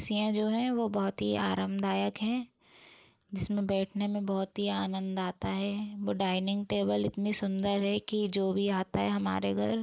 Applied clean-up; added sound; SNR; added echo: neural mask model Resemble Enhance denoiser.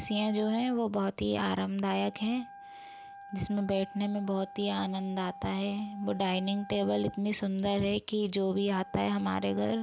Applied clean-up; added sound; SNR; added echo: none; Wind instrument, woodwind instrument; 18 dB; none.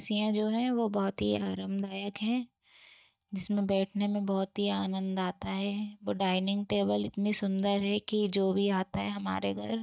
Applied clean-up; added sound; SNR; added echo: neural mask model DeepFilterNet 3.